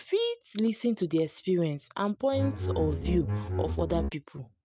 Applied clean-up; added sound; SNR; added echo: neural mask model RNNoise.